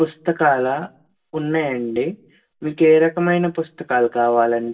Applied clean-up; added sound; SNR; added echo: none; none; none; reverberation time 0.2 s.